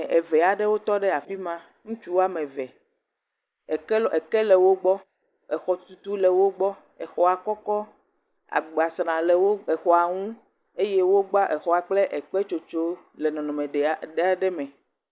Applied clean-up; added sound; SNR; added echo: neural mask model Resemble Enhance denoiser.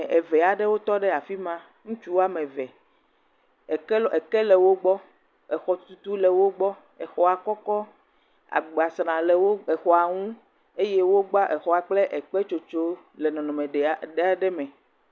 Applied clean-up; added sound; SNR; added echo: none; none; none; none.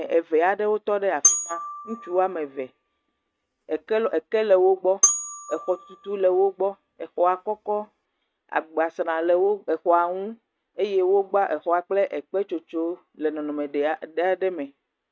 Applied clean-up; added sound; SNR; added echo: neural mask model RNNoise.